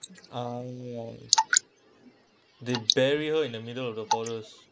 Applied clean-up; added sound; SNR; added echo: neural mask model Resemble Enhance denoiser.